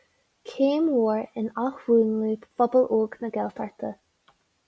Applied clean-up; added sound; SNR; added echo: none; none; none; none.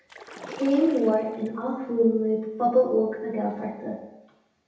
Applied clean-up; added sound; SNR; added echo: none; Splash, splatter; 18 dB; reverberation time 0.9 s.